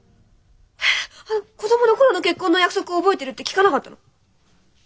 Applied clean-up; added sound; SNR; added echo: none; none; none; none.